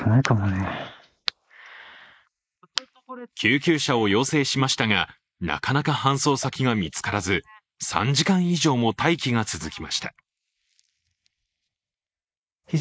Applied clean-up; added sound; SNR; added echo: neural mask model Resemble Enhance denoiser.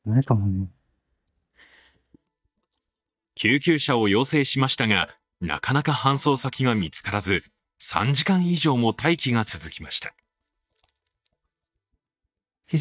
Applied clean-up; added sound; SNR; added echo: neural mask model DeepFilterNet 3.